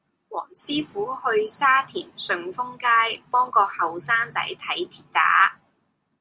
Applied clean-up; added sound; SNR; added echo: none; none; none; none.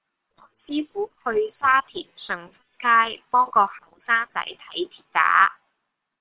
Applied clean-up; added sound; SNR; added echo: neural separator model SepFormer WHAM!.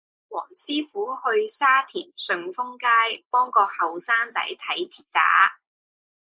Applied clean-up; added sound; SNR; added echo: neural mask model Resemble Enhance denoiser.